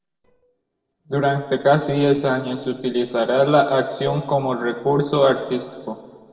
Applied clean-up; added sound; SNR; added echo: neural separator model SepFormer DNS4.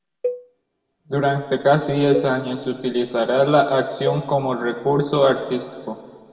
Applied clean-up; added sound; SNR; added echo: none; Cowbell; 13 dB; reverberation time 1.8 s.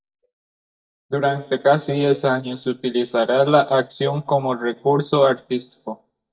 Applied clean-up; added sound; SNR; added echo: neural mask model DeepFilterNet 3.